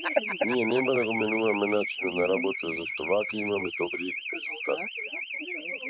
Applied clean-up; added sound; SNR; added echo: neural mask model Resemble Enhance denoiser.